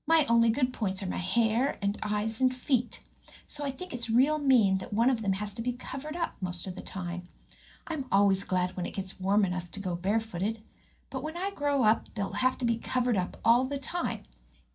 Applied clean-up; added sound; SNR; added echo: none; none; none; reverberation time 0.3 s.